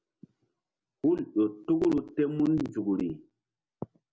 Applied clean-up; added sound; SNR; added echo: none; none; none; none.